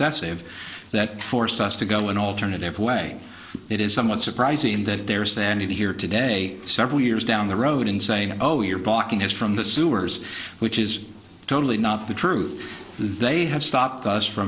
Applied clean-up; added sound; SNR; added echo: neural separator model SepFormer DNS4.